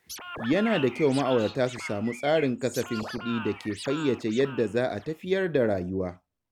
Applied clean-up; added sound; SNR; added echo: none; Bird + Scratching (performance technique); 13 dB; none.